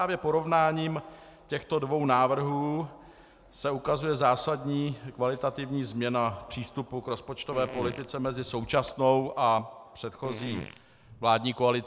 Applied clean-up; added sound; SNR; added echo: none; Fart; 13 dB; none.